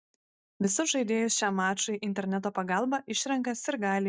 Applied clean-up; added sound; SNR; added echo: none; none; none; none.